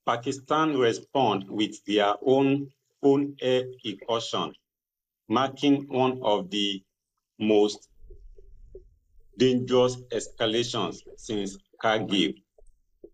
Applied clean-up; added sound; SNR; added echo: neural mask model Resemble Enhance denoiser.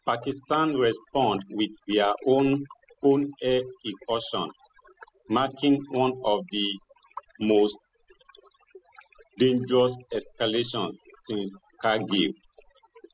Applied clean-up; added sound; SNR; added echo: classical method spectral subtraction.